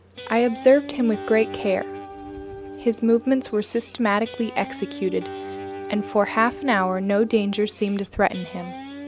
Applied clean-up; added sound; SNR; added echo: none; Guitar; 13 dB; none.